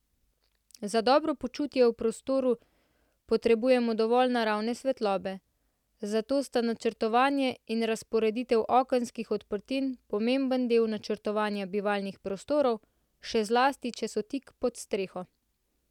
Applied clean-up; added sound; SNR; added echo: none; none; none; none.